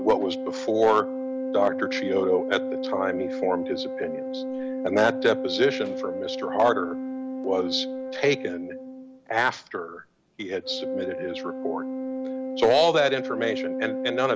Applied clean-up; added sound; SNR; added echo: none; Organ; 5 dB; none.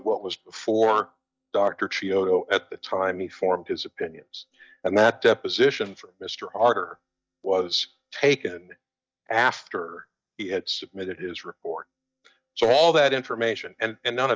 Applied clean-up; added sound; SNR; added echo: neural mask model DeepFilterNet 3.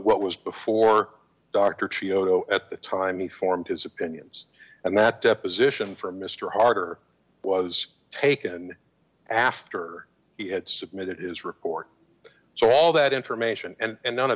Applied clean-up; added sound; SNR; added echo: none; none; none; none.